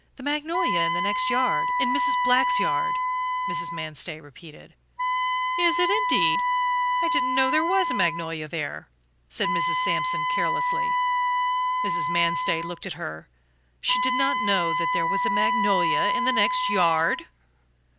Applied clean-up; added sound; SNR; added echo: none; Wind instrument, woodwind instrument; -3 dB; none.